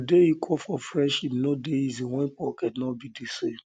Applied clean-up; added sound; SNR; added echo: none; none; none; none.